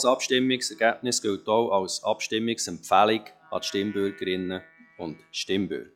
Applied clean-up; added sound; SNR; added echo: classical method log-MMSE.